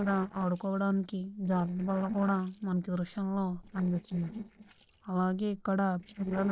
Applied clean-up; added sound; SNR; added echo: neural separator model SepFormer DNS4.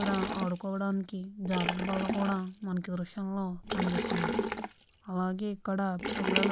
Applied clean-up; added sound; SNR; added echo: none; Liquid; 3 dB; none.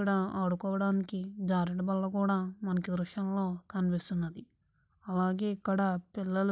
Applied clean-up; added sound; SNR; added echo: none; none; none; none.